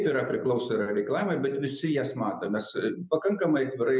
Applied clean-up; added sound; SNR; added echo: none; none; none; none.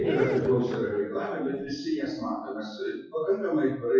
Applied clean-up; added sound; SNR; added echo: classical method WPE with log-MMSE.